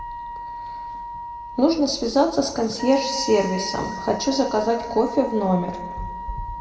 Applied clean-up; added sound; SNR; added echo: none; Wind instrument, woodwind instrument; 10 dB; reverberation time 1.7 s.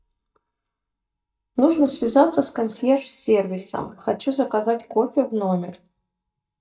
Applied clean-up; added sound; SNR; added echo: neural mask model DeepFilterNet 3.